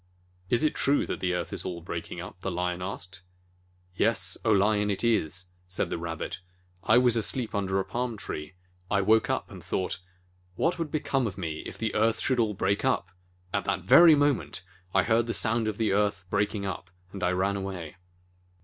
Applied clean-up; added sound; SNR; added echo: none; none; none; none.